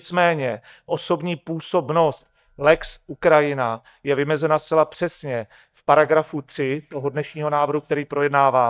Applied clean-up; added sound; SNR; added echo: neural mask model DeepFilterNet 3.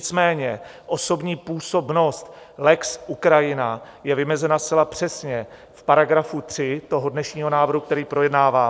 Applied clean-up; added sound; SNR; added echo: none; none; none; none.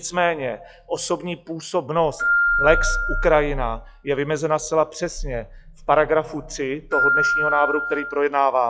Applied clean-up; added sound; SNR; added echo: classical method log-MMSE.